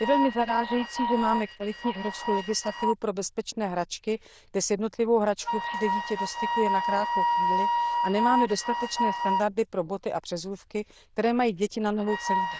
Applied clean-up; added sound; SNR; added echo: neural diffusion model UNIVERSE++.